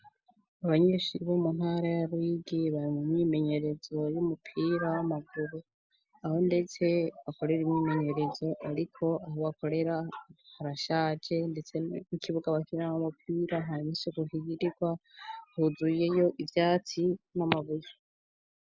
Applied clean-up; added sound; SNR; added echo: none; none; none; none.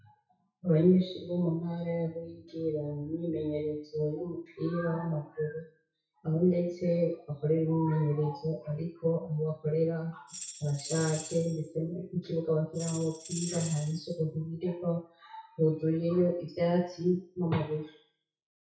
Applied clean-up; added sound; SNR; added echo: classical method WPE with log-MMSE.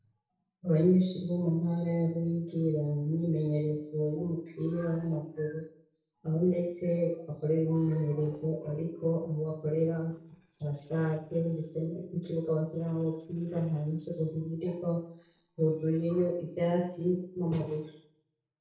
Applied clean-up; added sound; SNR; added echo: neural separator model SepFormer DNS4.